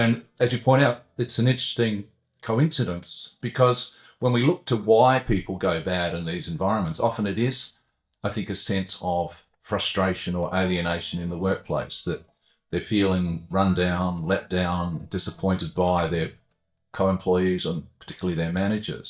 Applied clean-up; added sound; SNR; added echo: neural mask model DeepFilterNet 3.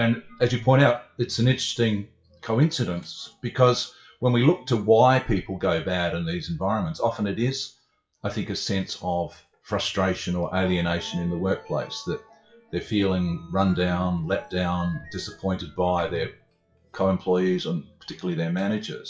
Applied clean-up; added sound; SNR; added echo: classical method WPE with log-MMSE.